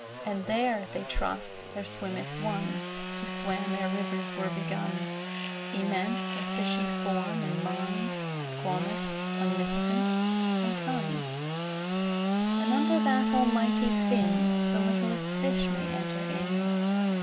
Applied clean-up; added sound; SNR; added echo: none; Sawing / Engine; -4 dB; none.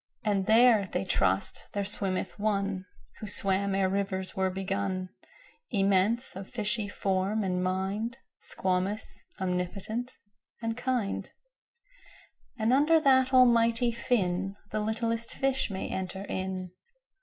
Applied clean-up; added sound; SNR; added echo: none; none; none; none.